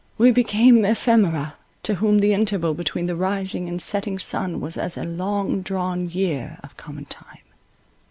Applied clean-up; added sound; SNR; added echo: none; none; none; none.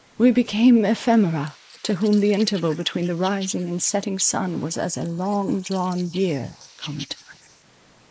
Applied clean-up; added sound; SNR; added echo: neural mask model Resemble Enhance denoiser.